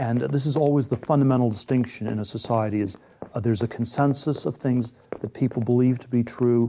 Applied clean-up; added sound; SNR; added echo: neural mask model Resemble Enhance denoiser.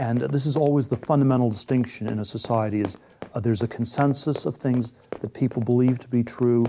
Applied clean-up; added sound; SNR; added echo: none; Run; 18 dB; none.